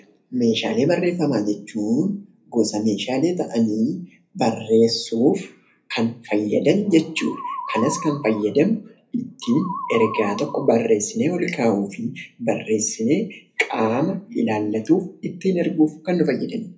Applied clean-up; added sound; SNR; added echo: none; Musical instrument; 9 dB; reverberation time 0.3 s.